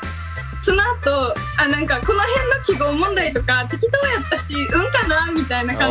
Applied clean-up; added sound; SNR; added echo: none; none; none; none.